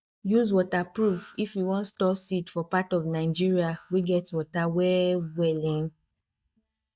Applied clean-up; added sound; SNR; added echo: neural mask model DeepFilterNet 3.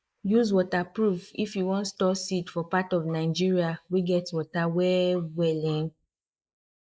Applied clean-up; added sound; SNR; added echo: neural mask model Resemble Enhance denoiser.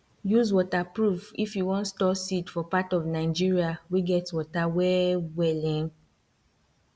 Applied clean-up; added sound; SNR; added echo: none; none; none; none.